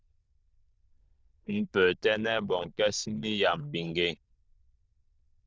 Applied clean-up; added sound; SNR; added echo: neural diffusion model UNIVERSE++.